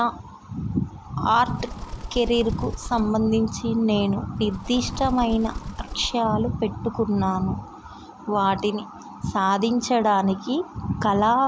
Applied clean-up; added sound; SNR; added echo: none; Bird; 11 dB; none.